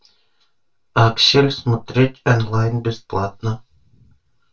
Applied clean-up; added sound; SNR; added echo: none; none; none; reverberation time 0.2 s.